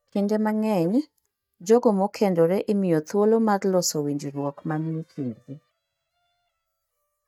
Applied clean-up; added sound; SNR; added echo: neural mask model DeepFilterNet 3.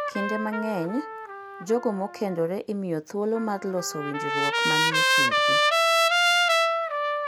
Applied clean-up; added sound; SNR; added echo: none; Trumpet; -5 dB; none.